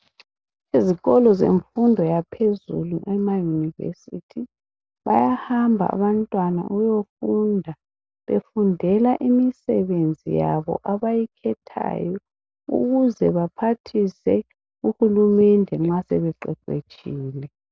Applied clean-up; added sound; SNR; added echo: none; none; none; none.